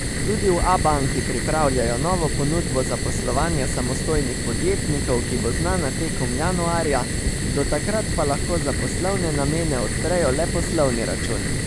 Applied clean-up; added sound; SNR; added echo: none; Fire; 0 dB; none.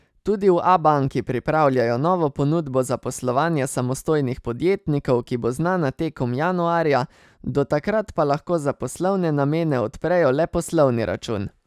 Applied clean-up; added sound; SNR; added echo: none; none; none; none.